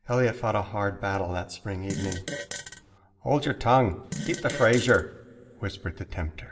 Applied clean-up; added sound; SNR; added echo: none; Fart; 9 dB; reverberation time 1.3 s.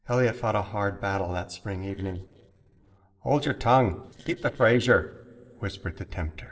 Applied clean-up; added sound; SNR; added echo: neural separator model SepFormer DNS4.